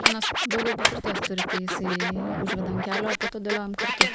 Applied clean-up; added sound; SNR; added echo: none; Scratching (performance technique) + Clapping; -4 dB; none.